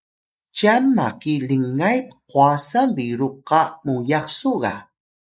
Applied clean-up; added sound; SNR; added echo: neural mask model Resemble Enhance denoiser.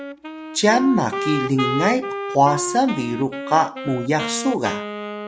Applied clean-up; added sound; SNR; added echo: none; Wind instrument, woodwind instrument; 7 dB; none.